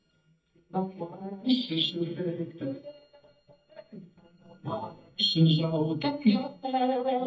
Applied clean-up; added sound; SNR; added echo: neural mask model DeepFilterNet 3.